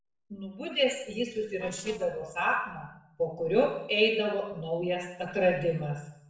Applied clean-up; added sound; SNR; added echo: neural separator model SepFormer DNS4.